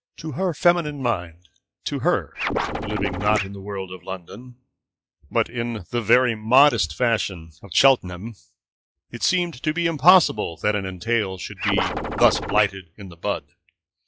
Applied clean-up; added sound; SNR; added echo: classical method log-MMSE.